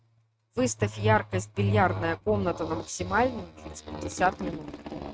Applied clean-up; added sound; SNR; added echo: neural mask model RNNoise.